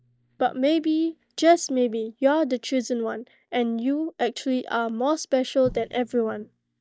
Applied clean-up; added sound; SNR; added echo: neural mask model DeepFilterNet 3.